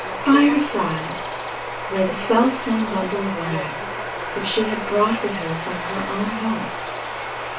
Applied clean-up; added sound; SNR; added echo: none; Bird vocalization, bird call, bird song; 6 dB; reverberation time 0.1 s.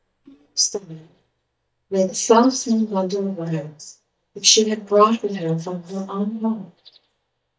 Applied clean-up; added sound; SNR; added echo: neural mask model DeepFilterNet 3.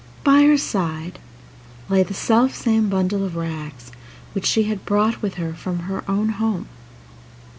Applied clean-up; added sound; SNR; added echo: none; none; none; none.